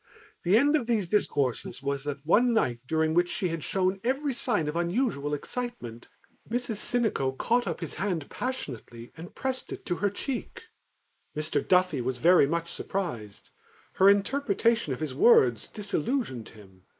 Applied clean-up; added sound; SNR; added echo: neural mask model Resemble Enhance denoiser.